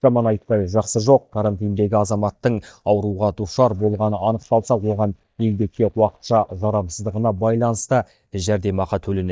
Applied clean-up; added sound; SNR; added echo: neural mask model DeepFilterNet 3.